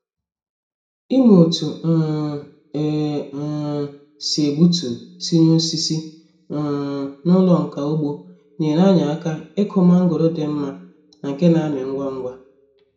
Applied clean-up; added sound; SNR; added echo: none; none; none; reverberation time 0.5 s.